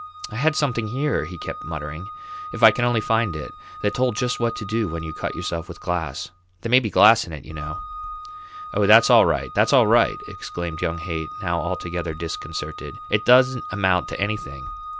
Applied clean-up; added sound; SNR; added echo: none; Organ; 12 dB; none.